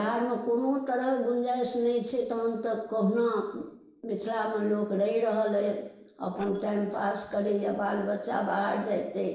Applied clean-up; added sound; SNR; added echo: neural separator model SepFormer DNS4.